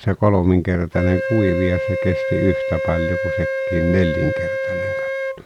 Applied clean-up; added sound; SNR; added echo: none; Wind instrument, woodwind instrument; 3 dB; none.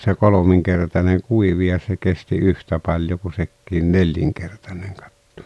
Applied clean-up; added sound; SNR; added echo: none; none; none; none.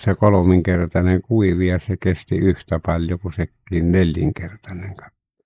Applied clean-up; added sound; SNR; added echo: neural mask model Resemble Enhance denoiser.